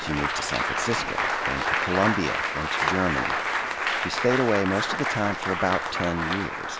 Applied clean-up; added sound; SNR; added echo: none; Applause; -1 dB; none.